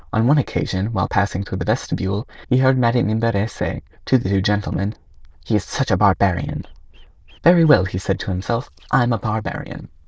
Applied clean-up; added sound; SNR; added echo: neural diffusion model UNIVERSE++.